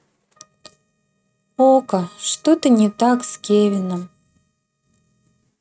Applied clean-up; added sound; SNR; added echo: neural mask model RNNoise.